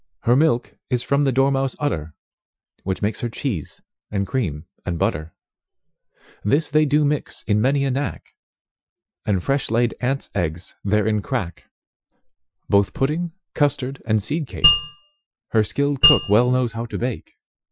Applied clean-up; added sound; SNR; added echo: classical method Wiener filter.